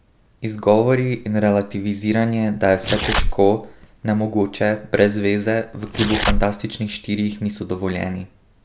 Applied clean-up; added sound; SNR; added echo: none; Tearing; 4 dB; none.